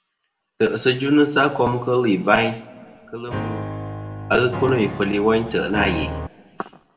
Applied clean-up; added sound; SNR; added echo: none; Piano; 8 dB; reverberation time 1.4 s.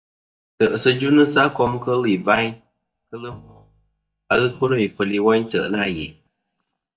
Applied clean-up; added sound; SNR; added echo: neural mask model DeepFilterNet 3.